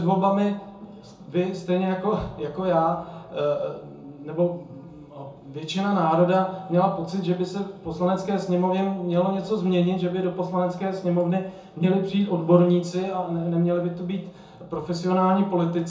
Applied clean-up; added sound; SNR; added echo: none; none; none; reverberation time 0.6 s.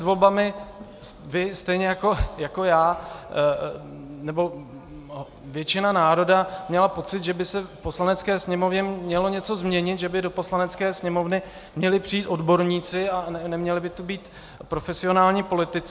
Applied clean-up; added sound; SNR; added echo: none; none; none; none.